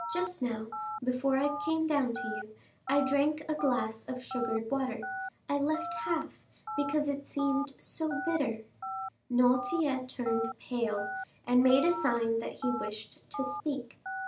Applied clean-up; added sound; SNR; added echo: none; Telephone; 9 dB; none.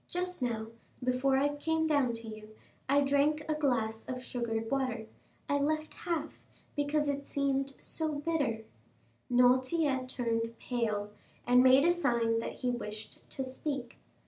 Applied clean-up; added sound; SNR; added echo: none; none; none; none.